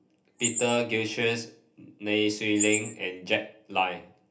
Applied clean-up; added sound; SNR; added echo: none; Chirp, tweet; 8 dB; reverberation time 0.3 s.